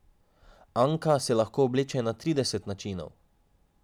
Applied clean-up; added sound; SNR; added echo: none; none; none; none.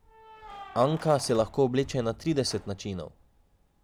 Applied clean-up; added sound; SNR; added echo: none; Keys jangling; 19 dB; none.